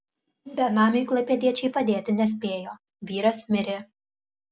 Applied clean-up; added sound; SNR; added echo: none; none; none; none.